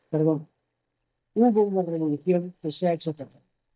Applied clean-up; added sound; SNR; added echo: neural mask model DeepFilterNet 3.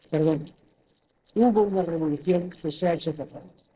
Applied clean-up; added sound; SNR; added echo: neural separator model SepFormer DNS4.